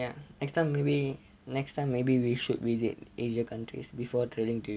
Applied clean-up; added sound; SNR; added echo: none; none; none; none.